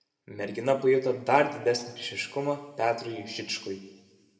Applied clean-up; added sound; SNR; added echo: none; none; none; reverberation time 1.3 s.